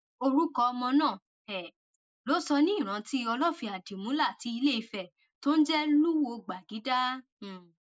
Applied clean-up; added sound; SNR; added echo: neural mask model Resemble Enhance denoiser.